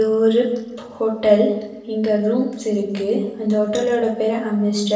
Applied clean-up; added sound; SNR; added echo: none; none; none; reverberation time 1.0 s.